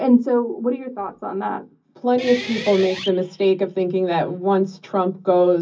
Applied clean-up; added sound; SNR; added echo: none; Guitar; 13 dB; reverberation time 0.4 s.